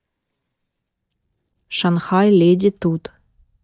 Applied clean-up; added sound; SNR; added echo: neural mask model DeepFilterNet 3.